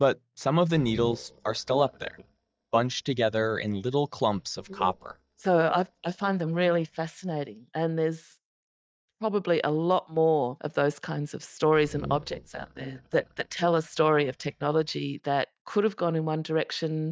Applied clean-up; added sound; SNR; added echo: neural mask model DeepFilterNet 3.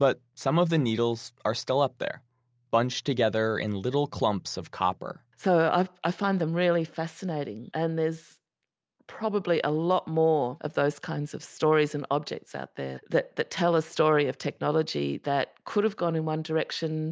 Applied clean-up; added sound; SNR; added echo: none; none; none; none.